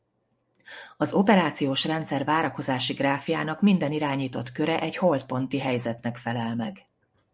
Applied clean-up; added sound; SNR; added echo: none; none; none; none.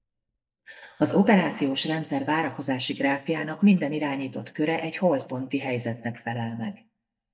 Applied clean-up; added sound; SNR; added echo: neural mask model DeepFilterNet 3.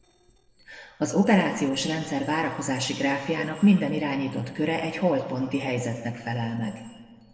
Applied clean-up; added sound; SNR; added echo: neural separator model SepFormer DNS4.